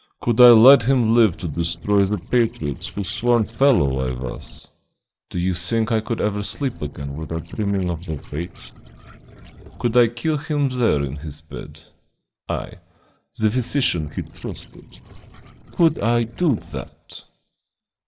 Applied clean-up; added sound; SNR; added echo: neural separator model SepFormer DNS4.